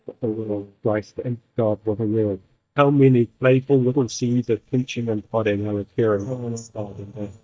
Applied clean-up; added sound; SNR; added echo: neural mask model DeepFilterNet 3.